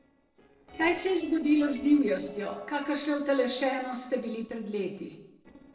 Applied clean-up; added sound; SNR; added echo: neural separator model SepFormer DNS4.